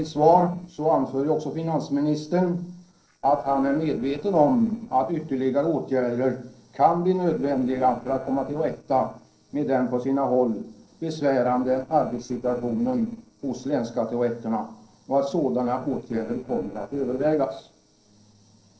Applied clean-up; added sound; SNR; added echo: neural separator model SepFormer DNS4.